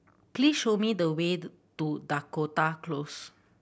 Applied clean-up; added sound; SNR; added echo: none; none; none; none.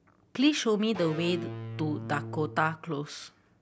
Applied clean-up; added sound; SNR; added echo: none; Electric guitar / Bass guitar; 9 dB; none.